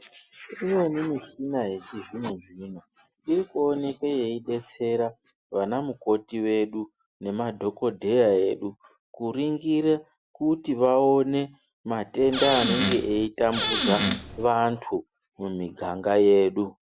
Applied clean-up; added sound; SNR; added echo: none; Squeak / Cupboard open or close; -2 dB; none.